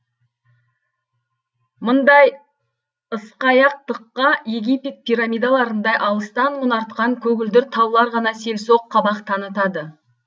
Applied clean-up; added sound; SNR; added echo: none; none; none; none.